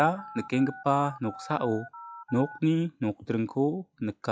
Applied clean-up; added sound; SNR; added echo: classical method log-MMSE.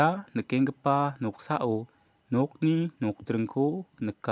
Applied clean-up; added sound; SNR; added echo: none; none; none; none.